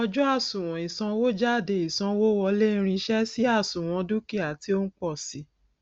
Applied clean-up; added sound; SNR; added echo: none; none; none; none.